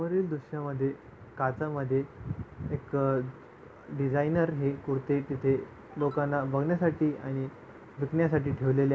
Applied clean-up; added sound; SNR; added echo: none; none; none; none.